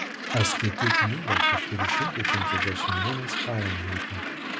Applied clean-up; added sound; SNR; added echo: none; Gull, seagull; -4 dB; none.